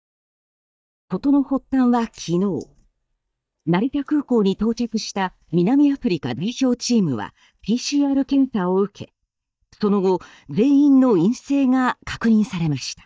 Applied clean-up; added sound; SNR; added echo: neural mask model DeepFilterNet 3.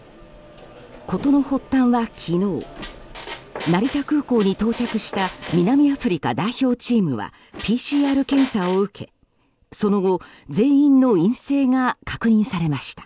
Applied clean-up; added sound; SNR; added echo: none; Squeak; 14 dB; none.